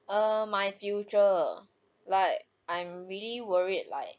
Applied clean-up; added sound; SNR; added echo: none; none; none; none.